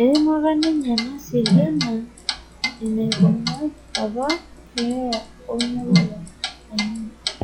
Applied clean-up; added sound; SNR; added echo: classical method log-MMSE.